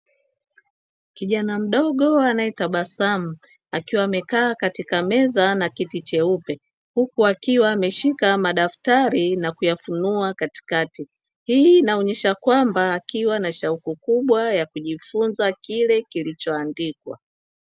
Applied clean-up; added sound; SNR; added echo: none; none; none; none.